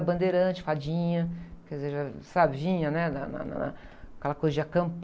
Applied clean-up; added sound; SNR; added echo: none; none; none; none.